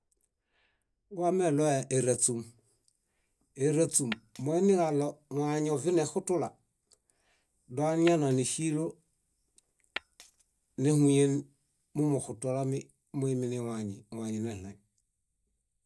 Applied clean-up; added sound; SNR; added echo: neural mask model DeepFilterNet 3.